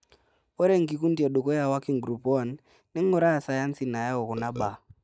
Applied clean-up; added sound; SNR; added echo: neural mask model DeepFilterNet 3.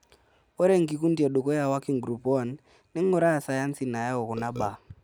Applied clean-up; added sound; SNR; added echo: none; Burping, eructation; 13 dB; none.